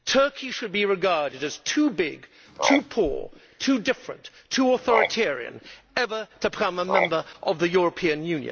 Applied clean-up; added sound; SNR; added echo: none; Frog; 6 dB; none.